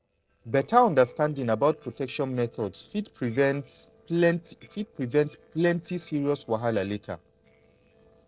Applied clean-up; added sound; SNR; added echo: neural separator model SepFormer DNS4.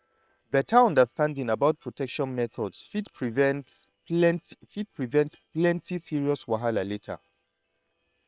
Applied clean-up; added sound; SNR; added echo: neural separator model SepFormer WHAM!.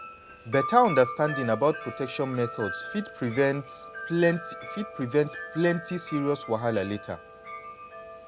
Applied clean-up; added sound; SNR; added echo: none; Wind chime; 11 dB; none.